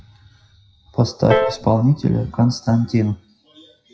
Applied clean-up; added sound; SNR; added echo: classical method WPE with log-MMSE.